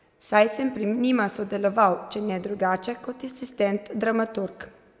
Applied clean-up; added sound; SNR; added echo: none; none; none; none.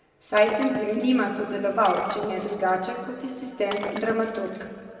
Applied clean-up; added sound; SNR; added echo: none; Shatter; 13 dB; reverberation time 2.2 s.